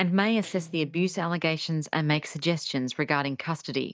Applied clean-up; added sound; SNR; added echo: neural mask model DeepFilterNet 3.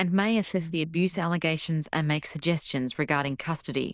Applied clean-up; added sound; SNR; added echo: neural diffusion model UNIVERSE++.